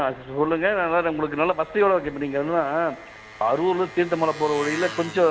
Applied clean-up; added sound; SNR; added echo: none; Engine; 17 dB; none.